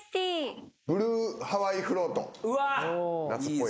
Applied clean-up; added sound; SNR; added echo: neural mask model Resemble Enhance denoiser.